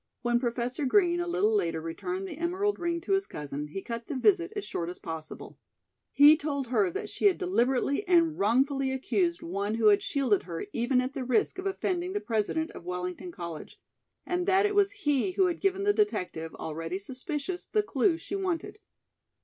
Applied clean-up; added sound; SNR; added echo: none; none; none; none.